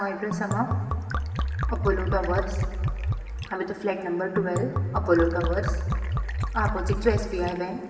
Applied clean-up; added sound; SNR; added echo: none; Liquid; 0 dB; reverberation time 2.0 s.